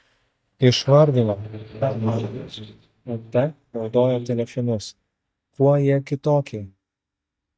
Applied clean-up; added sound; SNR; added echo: neural mask model DeepFilterNet 3.